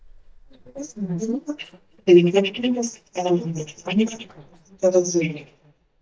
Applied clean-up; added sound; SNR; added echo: neural mask model DeepFilterNet 3.